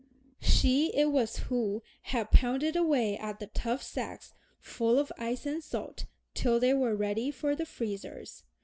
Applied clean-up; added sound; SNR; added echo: none; none; none; none.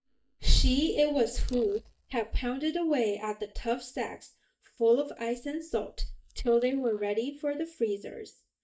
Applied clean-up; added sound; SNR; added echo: neural mask model DeepFilterNet 3.